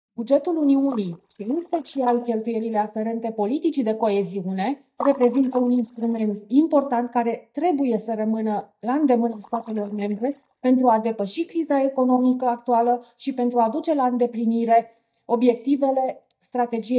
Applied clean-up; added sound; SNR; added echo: neural mask model DeepFilterNet 3.